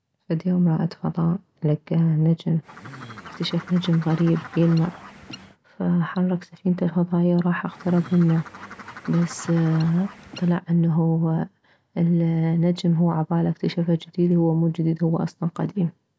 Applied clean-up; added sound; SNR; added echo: none; Bird; 17 dB; none.